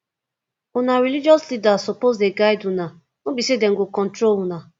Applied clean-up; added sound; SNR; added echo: none; none; none; none.